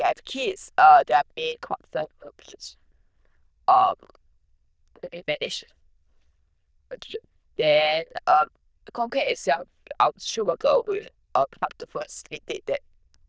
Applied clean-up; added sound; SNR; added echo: neural diffusion model UNIVERSE++.